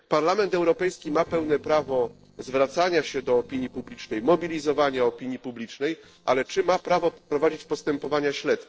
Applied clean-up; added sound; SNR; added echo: neural separator model SepFormer DNS4.